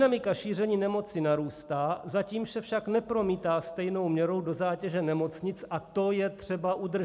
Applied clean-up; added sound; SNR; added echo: none; none; none; none.